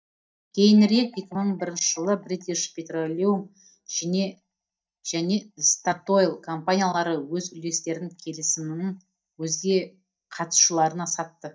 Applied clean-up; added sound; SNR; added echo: neural mask model DeepFilterNet 3.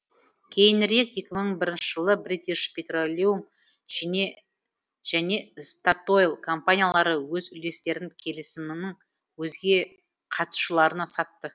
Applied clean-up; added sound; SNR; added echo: none; none; none; none.